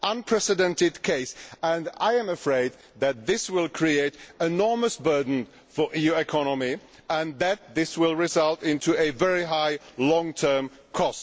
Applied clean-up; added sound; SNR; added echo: none; none; none; none.